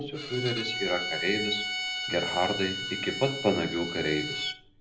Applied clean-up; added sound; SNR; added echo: none; Bowed string instrument; 4 dB; reverberation time 0.5 s.